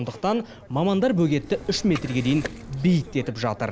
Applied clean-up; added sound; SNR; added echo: none; Liquid; 15 dB; none.